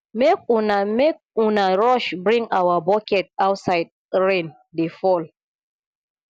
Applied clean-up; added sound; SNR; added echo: none; none; none; none.